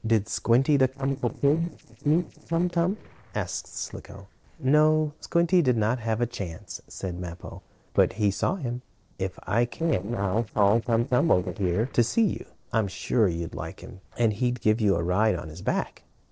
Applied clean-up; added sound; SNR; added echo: neural separator model SepFormer DNS4.